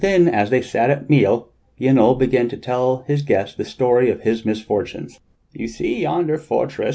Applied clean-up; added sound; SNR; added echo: none; none; none; none.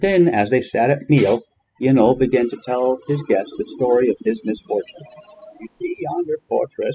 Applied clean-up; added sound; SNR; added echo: classical method spectral subtraction.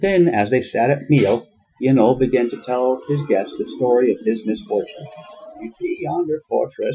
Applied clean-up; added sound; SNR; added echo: classical method Wiener filter.